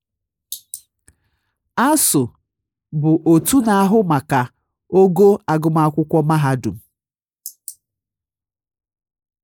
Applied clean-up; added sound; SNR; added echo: neural mask model Resemble Enhance denoiser.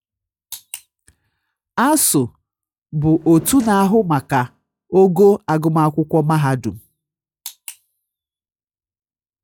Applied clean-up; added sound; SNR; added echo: classical method log-MMSE.